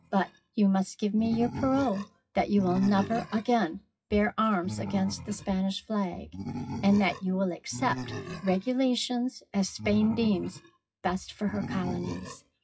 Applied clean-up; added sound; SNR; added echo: classical method WPE with log-MMSE.